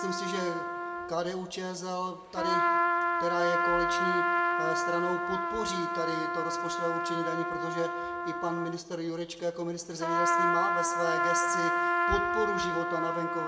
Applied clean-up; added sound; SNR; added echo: none; Trumpet; -4 dB; reverberation time 0.6 s.